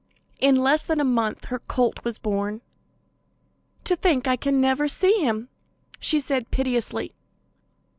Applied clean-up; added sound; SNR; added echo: none; none; none; none.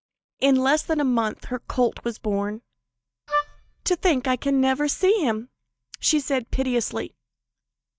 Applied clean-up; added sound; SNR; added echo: neural mask model DeepFilterNet 3.